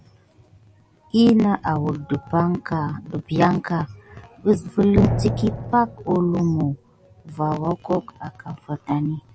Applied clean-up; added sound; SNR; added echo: none; Drum; 2 dB; none.